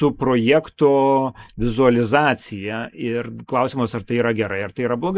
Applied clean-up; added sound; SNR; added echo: neural mask model Resemble Enhance denoiser.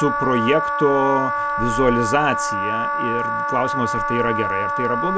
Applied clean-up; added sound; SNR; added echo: none; Wind instrument, woodwind instrument; 0 dB; none.